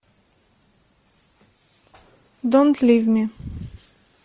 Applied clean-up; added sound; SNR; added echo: none; none; none; none.